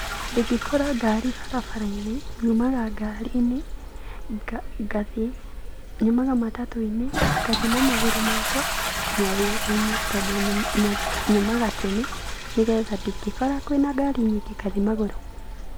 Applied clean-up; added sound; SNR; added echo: none; Toilet flush; 3 dB; none.